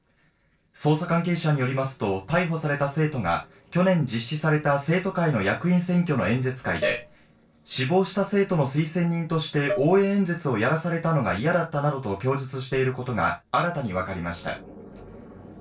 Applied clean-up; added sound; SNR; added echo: neural separator model SepFormer DNS4.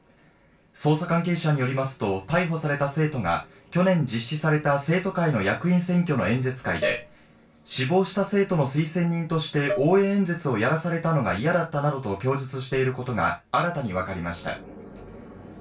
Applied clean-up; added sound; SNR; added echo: none; Dishes, pots, and pans; 9 dB; reverberation time 0.2 s.